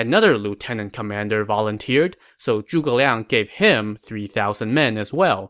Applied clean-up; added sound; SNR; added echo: none; none; none; none.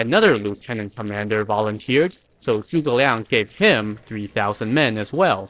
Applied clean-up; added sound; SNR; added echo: neural separator model SepFormer DNS4.